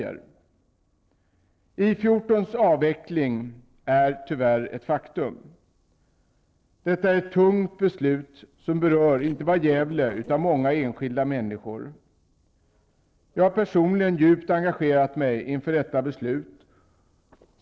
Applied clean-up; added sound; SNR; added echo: neural separator model SepFormer DNS4.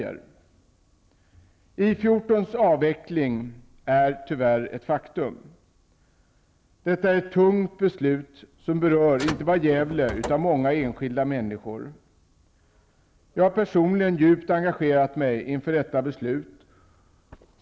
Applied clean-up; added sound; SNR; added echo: none; Car; 13 dB; none.